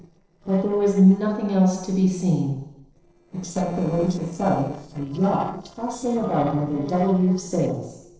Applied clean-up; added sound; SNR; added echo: neural separator model SepFormer DNS4.